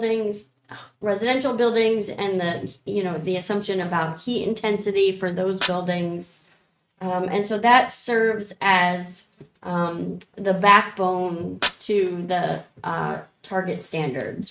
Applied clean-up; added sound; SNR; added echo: neural mask model RNNoise.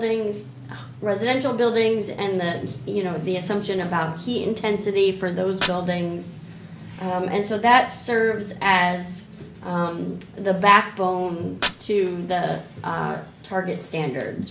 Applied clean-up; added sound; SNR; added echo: none; Fire; 18 dB; none.